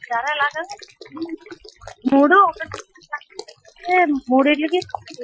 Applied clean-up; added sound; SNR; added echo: classical method Wiener filter.